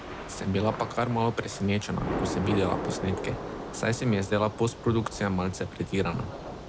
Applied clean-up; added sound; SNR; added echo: none; Thunder / Rain; 7 dB; none.